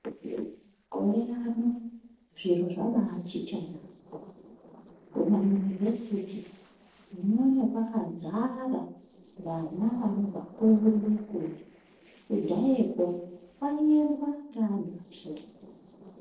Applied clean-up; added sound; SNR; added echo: neural separator model SepFormer DNS4.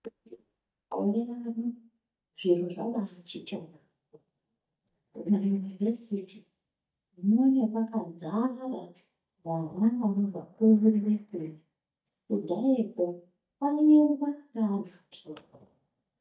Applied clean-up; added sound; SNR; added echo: neural mask model DeepFilterNet 3.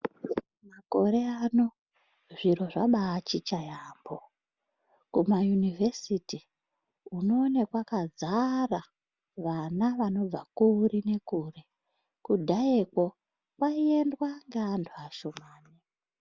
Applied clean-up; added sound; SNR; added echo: none; none; none; none.